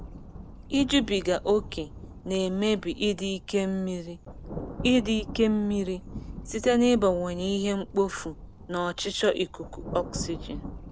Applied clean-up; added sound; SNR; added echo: none; Thunder; 13 dB; none.